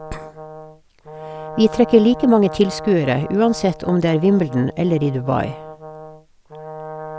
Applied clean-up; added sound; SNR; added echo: none; Brass instrument; 14 dB; none.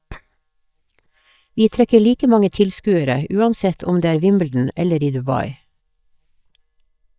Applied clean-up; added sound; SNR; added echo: neural mask model DeepFilterNet 3.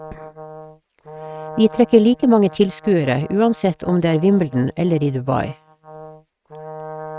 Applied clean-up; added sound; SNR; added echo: neural mask model RNNoise.